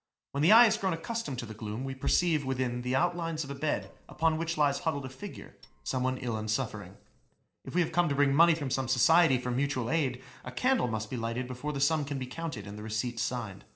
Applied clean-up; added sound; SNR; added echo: neural separator model SepFormer DNS4.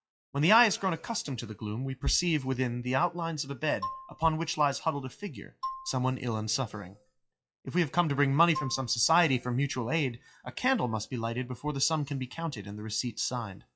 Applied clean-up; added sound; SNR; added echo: classical method WPE with log-MMSE.